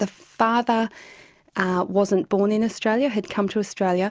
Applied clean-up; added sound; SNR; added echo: none; none; none; none.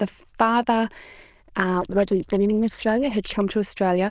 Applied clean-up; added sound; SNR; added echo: neural diffusion model UNIVERSE++.